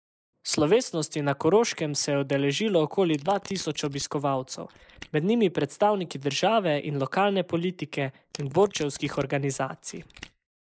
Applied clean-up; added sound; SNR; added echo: neural mask model Resemble Enhance denoiser.